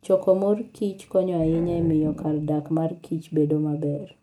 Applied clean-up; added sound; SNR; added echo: neural mask model RNNoise.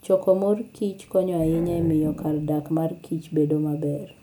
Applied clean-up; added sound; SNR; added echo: none; Growling; 14 dB; none.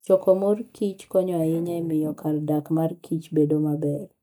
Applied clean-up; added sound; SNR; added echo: neural mask model DeepFilterNet 3.